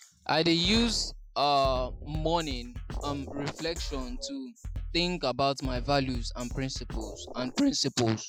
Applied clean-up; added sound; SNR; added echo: classical method Wiener filter.